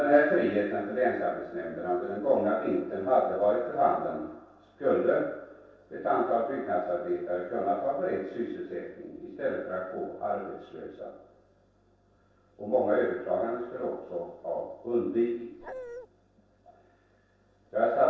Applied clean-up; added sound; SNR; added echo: neural separator model SepFormer DNS4.